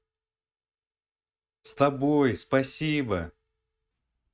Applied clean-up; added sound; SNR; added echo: neural mask model RNNoise.